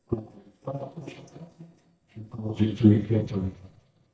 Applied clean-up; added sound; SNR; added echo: neural mask model DeepFilterNet 3.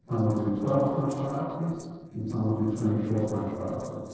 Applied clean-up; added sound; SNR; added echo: neural separator model SepFormer DNS4.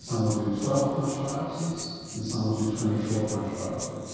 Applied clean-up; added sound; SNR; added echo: none; Rattle (instrument); 15 dB; reverberation time 2.0 s.